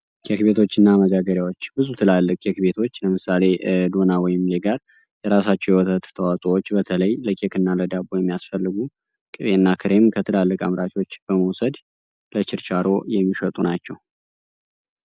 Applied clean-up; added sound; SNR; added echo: none; none; none; none.